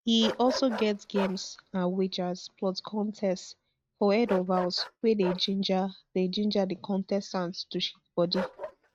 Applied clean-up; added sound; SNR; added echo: neural mask model RNNoise.